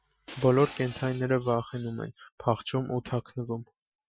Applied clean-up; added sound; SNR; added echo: classical method Wiener filter.